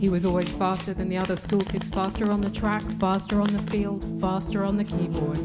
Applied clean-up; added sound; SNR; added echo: none; Domestic sounds, home sounds; 16 dB; none.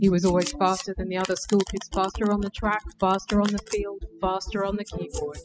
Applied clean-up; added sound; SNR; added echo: classical method spectral subtraction.